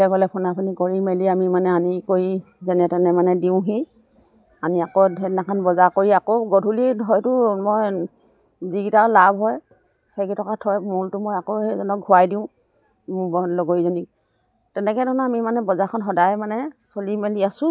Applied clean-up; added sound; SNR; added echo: none; none; none; none.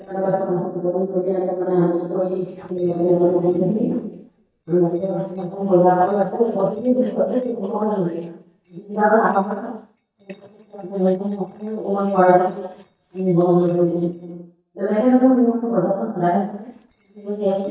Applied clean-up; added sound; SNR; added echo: neural mask model DeepFilterNet 3.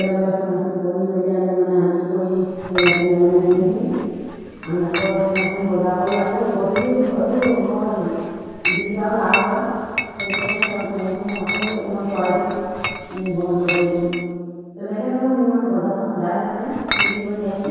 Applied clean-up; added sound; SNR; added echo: none; Chatter / Chink, clink; 9 dB; reverberation time 2.0 s.